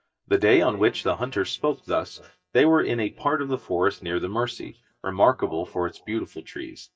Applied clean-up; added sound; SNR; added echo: neural mask model DeepFilterNet 3.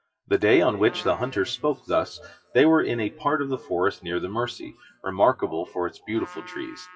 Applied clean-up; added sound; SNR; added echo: classical method WPE with log-MMSE.